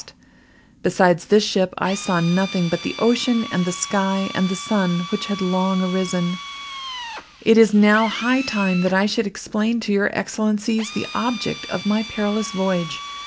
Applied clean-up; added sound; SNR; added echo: none; Drill; 14 dB; none.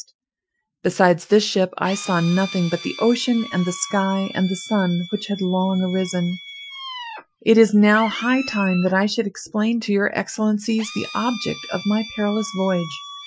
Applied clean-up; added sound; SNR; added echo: classical method Wiener filter.